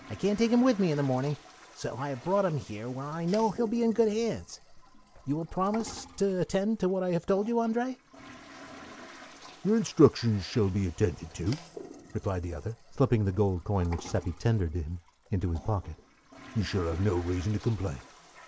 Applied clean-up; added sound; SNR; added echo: none; Toilet flush; 19 dB; none.